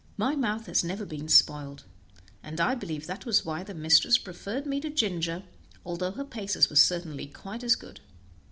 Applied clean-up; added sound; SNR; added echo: none; none; none; none.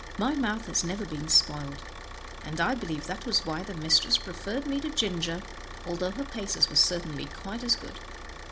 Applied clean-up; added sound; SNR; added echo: none; Idling / Car; 10 dB; none.